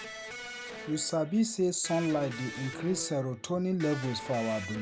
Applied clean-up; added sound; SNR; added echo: none; Electric guitar; 12 dB; none.